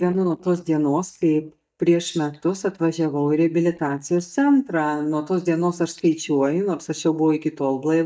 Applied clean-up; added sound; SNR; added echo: neural mask model DeepFilterNet 3.